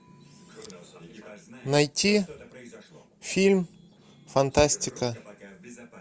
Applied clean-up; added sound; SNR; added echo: none; none; none; none.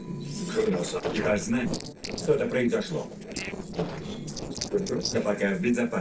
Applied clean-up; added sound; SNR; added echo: neural separator model SepFormer DNS4.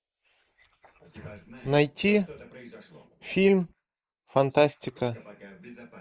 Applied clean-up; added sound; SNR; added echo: neural mask model Resemble Enhance denoiser.